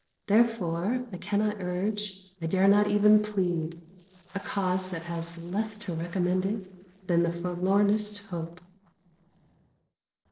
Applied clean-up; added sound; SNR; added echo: neural separator model SepFormer DNS4.